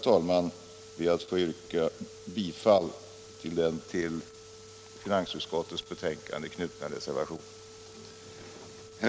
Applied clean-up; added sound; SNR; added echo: none; Organ; 20 dB; none.